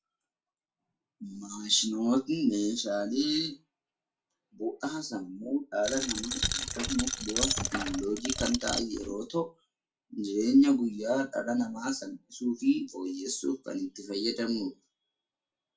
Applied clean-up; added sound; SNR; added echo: none; Coin (dropping); 2 dB; reverberation time 0.2 s.